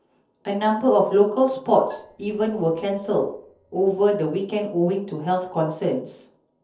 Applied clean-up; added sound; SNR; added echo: neural separator model SepFormer DNS4.